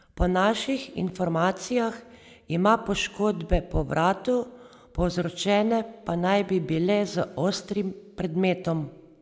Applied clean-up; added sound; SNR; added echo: none; none; none; none.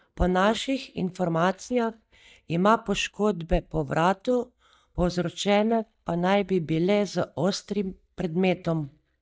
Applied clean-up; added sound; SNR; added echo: neural mask model DeepFilterNet 3.